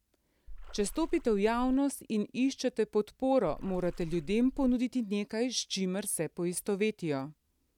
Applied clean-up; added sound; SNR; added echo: none; Water / Splash, splatter; 11 dB; none.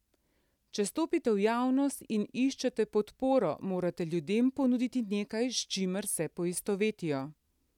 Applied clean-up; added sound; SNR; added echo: none; none; none; none.